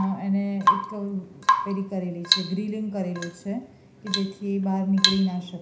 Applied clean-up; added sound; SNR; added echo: none; Drip / Water tap, faucet / Rain; 1 dB; reverberation time 0.5 s.